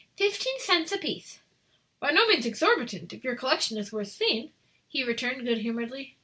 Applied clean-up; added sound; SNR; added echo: none; none; none; none.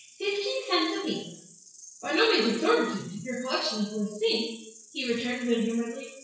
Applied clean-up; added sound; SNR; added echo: classical method WPE with log-MMSE.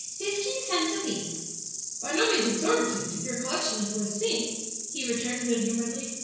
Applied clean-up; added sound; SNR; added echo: none; Insect; 5 dB; reverberation time 1.0 s.